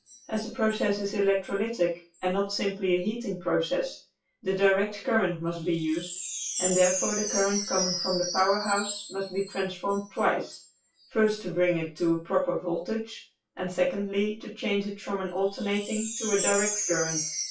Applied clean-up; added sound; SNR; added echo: classical method WPE with log-MMSE.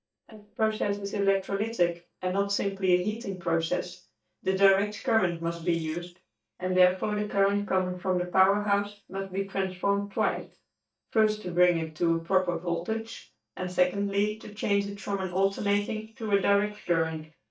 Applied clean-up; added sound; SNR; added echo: neural mask model DeepFilterNet 3.